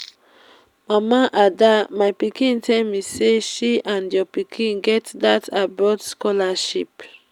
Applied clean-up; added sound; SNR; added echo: none; none; none; none.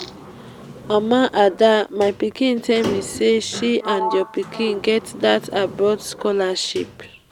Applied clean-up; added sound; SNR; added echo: none; Sliding door; 13 dB; none.